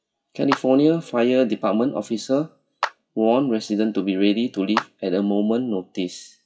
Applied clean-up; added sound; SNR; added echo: classical method WPE with log-MMSE.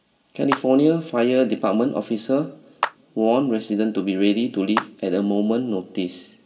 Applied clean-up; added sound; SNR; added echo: none; Clapping; 11 dB; reverberation time 1.2 s.